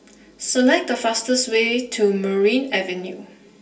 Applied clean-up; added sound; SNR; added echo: none; none; none; reverberation time 0.3 s.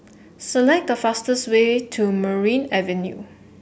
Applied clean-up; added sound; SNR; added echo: none; none; none; none.